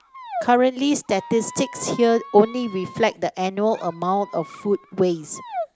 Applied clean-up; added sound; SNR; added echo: none; Squeak; 15 dB; none.